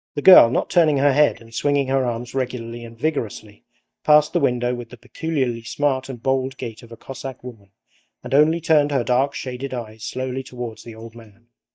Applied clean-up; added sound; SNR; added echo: neural mask model DeepFilterNet 3.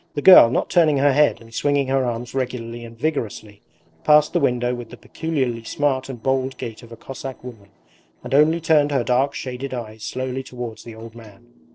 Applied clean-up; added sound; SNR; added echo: neural separator model SepFormer DNS4.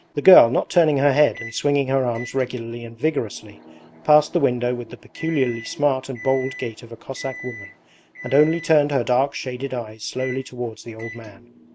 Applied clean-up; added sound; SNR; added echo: none; Microwave oven; 19 dB; none.